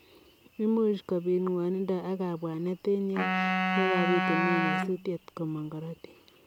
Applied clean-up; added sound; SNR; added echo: none; Wind instrument, woodwind instrument; 0 dB; none.